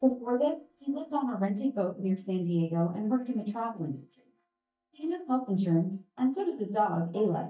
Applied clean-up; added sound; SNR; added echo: neural mask model DeepFilterNet 3.